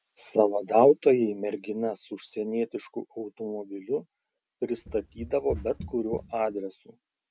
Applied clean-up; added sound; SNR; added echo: none; Run; 14 dB; none.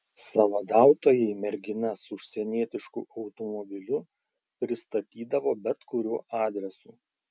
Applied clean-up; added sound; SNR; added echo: none; none; none; none.